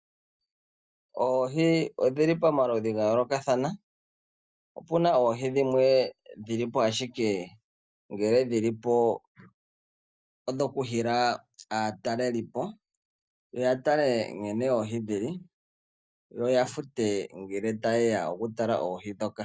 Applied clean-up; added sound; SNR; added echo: neural mask model DeepFilterNet 3.